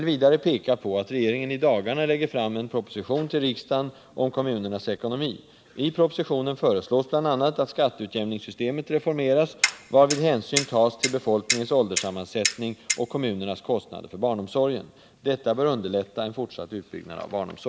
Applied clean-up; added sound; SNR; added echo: none; Clock; 5 dB; none.